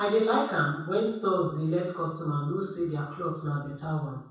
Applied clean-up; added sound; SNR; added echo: none; none; none; reverberation time 0.7 s.